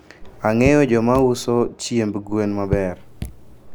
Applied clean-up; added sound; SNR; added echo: none; Raindrop / Drip; 11 dB; none.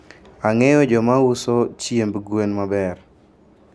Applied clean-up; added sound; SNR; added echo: none; none; none; none.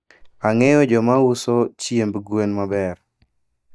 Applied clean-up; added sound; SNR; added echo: neural mask model DeepFilterNet 3.